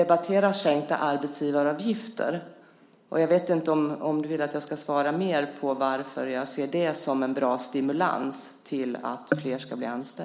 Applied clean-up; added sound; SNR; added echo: none; none; none; none.